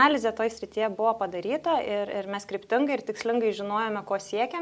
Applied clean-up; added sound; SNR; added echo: none; none; none; none.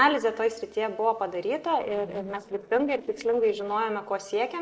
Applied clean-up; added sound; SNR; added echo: neural separator model SepFormer DNS4.